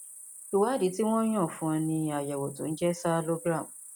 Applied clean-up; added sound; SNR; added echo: none; Cricket; 17 dB; none.